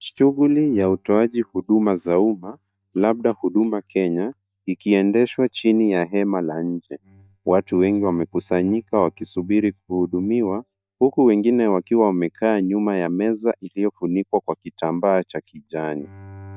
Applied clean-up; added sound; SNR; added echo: neural mask model DeepFilterNet 3.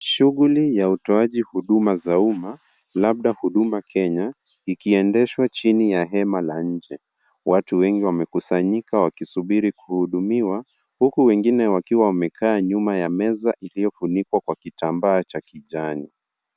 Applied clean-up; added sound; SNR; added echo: none; none; none; none.